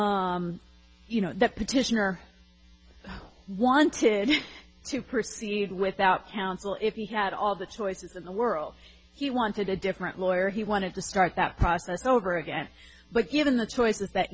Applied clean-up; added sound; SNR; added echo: none; none; none; none.